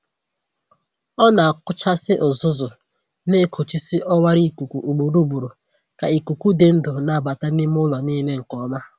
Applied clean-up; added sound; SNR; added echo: none; none; none; none.